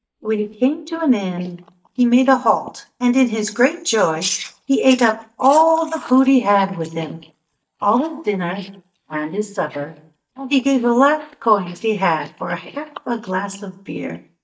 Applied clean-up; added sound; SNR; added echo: neural mask model DeepFilterNet 3.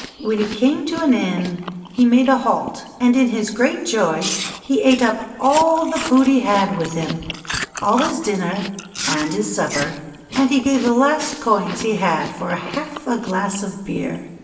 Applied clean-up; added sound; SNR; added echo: none; Chewing, mastication; 13 dB; reverberation time 1.2 s.